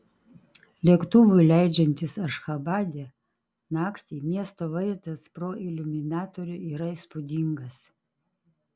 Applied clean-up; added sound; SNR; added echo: none; none; none; none.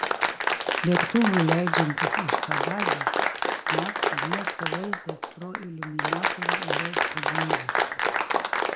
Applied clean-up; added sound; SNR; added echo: none; Applause; -4 dB; none.